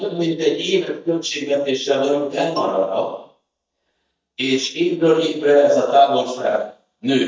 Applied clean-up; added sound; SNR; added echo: neural mask model DeepFilterNet 3.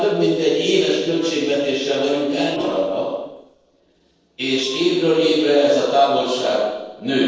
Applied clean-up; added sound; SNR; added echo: neural separator model SepFormer DNS4.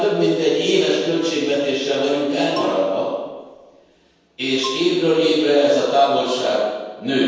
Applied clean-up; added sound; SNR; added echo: none; Marimba, xylophone; 19 dB; reverberation time 1.2 s.